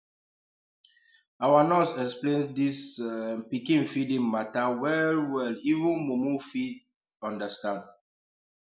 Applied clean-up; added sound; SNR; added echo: none; none; none; none.